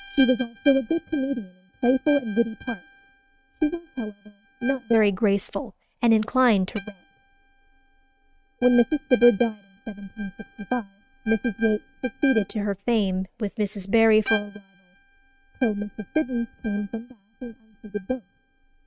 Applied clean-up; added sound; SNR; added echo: neural mask model RNNoise.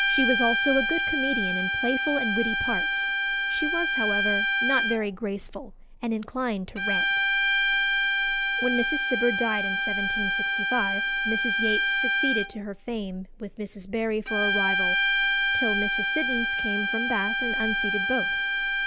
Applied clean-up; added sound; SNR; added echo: none; Bowed string instrument; -4 dB; none.